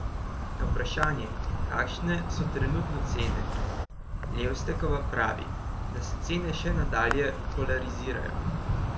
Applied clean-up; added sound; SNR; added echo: none; Insect; -3 dB; none.